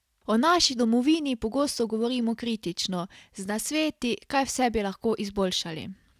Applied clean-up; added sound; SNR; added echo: none; none; none; none.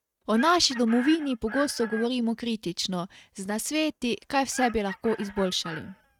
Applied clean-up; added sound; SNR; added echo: neural mask model RNNoise.